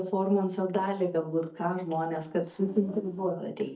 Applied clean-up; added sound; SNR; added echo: neural mask model DeepFilterNet 3.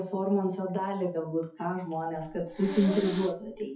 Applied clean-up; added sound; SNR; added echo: classical method WPE with log-MMSE.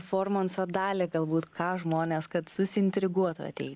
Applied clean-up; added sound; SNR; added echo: none; none; none; none.